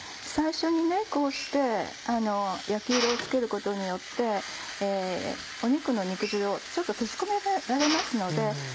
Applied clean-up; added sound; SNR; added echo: none; Drill; 11 dB; none.